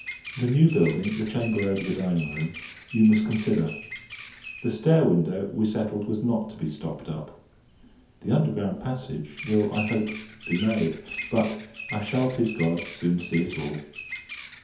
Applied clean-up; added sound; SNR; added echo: none; Bird vocalization, bird call, bird song; 14 dB; reverberation time 0.5 s.